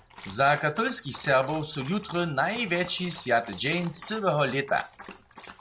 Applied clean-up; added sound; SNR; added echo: none; Dog; 18 dB; none.